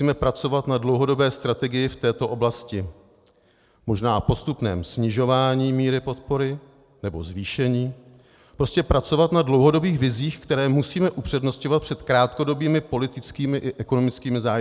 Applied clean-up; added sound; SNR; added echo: none; none; none; none.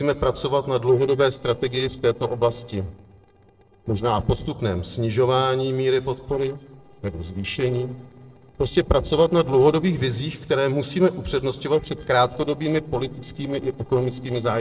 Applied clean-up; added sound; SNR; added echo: neural separator model SepFormer DNS4.